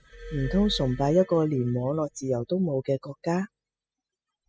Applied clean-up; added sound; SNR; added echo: classical method spectral subtraction.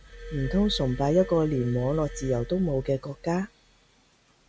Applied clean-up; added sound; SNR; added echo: none; Glass; 13 dB; none.